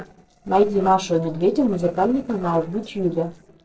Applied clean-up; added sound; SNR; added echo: neural separator model SepFormer DNS4.